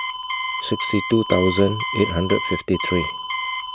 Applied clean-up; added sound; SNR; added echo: none; Alarm + Alarm; 3 dB; none.